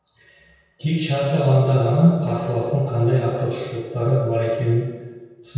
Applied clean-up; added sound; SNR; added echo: none; none; none; reverberation time 1.2 s.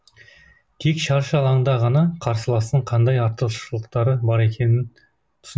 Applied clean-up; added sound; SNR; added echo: none; none; none; none.